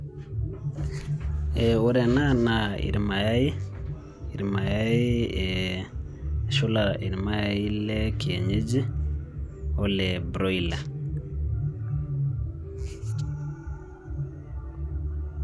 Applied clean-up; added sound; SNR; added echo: none; none; none; none.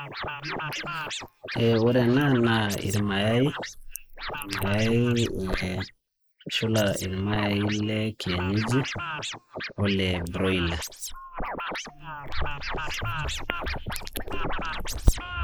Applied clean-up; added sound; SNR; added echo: neural mask model Resemble Enhance denoiser.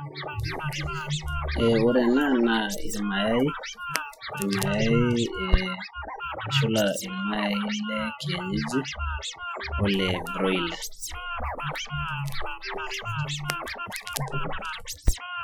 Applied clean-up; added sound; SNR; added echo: classical method Wiener filter.